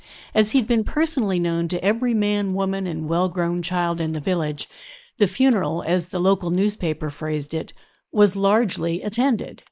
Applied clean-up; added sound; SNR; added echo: neural mask model Resemble Enhance denoiser.